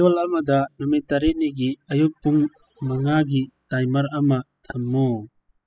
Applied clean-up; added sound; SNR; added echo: classical method spectral subtraction.